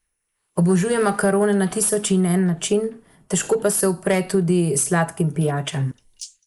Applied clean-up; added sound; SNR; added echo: neural mask model Resemble Enhance denoiser.